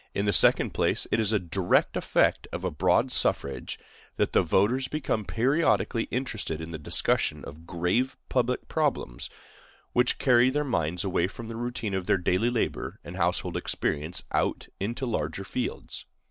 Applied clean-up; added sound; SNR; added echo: none; none; none; none.